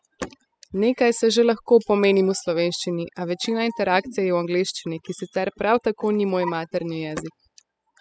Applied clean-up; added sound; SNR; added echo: classical method spectral subtraction.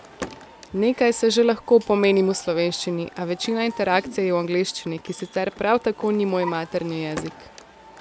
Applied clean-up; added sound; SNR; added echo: none; Drawer open or close + Crowd / Cheering; 18 dB; none.